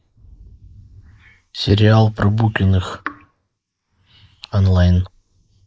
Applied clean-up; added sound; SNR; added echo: neural mask model Resemble Enhance denoiser.